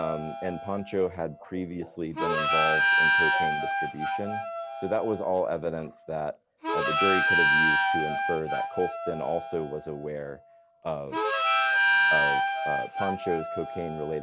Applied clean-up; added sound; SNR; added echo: none; Harmonica; -5 dB; none.